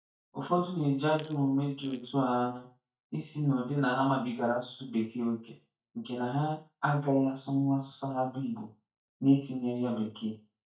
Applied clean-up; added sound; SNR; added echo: neural mask model DeepFilterNet 3.